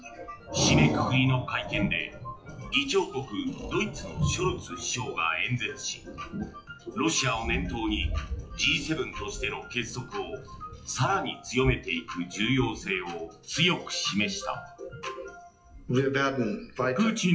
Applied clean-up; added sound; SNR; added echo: classical method WPE with log-MMSE.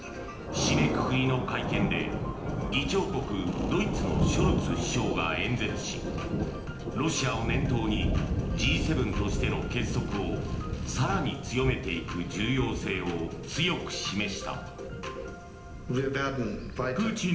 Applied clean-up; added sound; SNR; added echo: none; Thunder; 2 dB; reverberation time 0.8 s.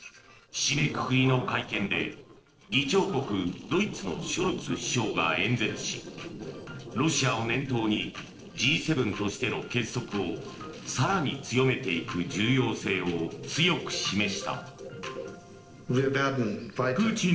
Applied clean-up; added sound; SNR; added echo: neural separator model SepFormer DNS4.